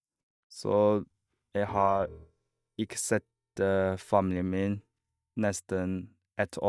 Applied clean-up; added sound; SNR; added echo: neural mask model DeepFilterNet 3.